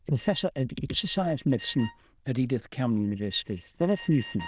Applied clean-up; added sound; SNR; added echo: neural diffusion model UNIVERSE++.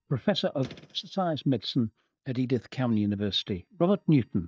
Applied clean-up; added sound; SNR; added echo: neural mask model DeepFilterNet 3.